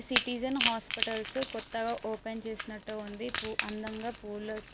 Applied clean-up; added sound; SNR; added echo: none; Crack / Crackle; -4 dB; none.